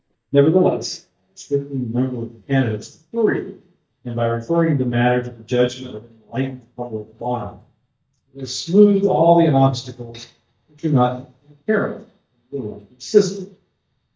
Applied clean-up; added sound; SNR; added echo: neural mask model DeepFilterNet 3.